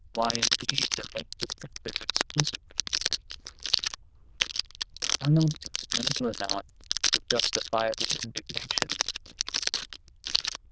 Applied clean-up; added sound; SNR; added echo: neural diffusion model UNIVERSE++.